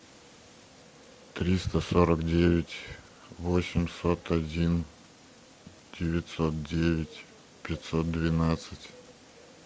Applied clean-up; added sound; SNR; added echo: none; none; none; none.